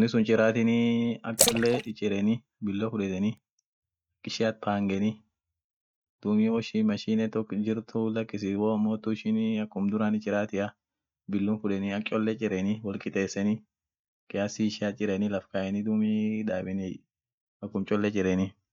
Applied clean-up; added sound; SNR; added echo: neural mask model RNNoise.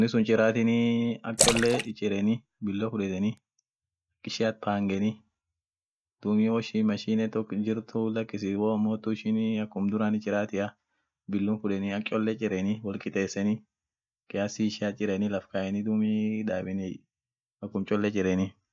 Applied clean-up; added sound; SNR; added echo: none; Splash, splatter; 2 dB; none.